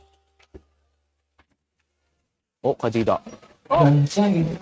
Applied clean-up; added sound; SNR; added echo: neural mask model RNNoise.